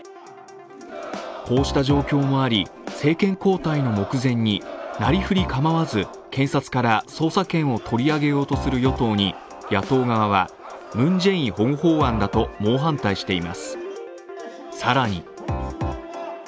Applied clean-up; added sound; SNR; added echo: none; none; none; none.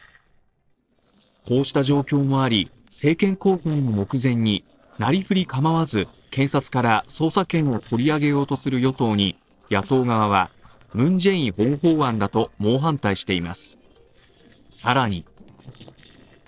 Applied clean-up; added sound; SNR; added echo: neural separator model SepFormer DNS4.